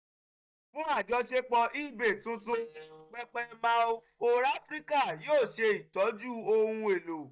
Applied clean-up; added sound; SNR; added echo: neural mask model DeepFilterNet 3.